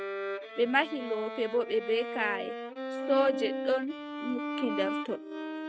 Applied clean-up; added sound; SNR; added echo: neural mask model RNNoise.